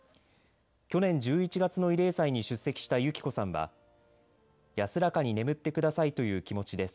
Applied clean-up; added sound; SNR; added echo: none; none; none; none.